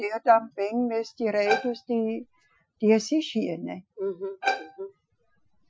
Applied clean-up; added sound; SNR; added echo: classical method Wiener filter.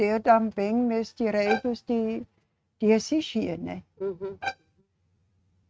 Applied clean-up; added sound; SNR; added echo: neural mask model RNNoise.